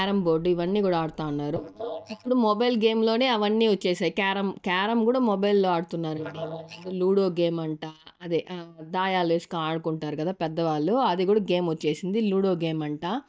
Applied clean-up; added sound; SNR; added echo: neural mask model DeepFilterNet 3.